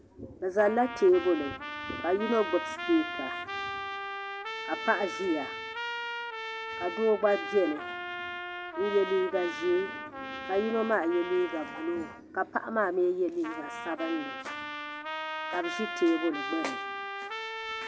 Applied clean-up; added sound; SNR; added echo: none; Trumpet; 7 dB; none.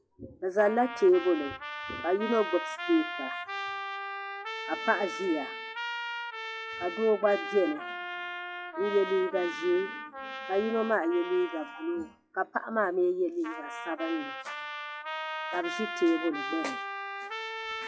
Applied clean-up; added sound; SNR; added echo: classical method log-MMSE.